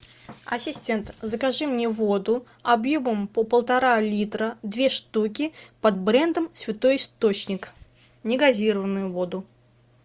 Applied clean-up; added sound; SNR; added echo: none; none; none; none.